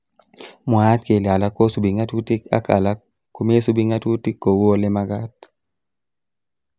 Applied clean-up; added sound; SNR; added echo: none; none; none; none.